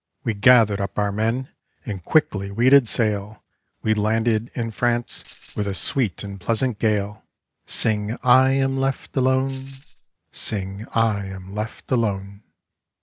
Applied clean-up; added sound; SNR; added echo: none; Tambourine; 10 dB; none.